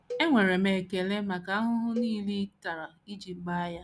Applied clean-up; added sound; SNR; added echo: none; Cowbell; 16 dB; none.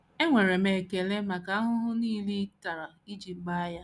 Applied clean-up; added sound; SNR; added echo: none; none; none; none.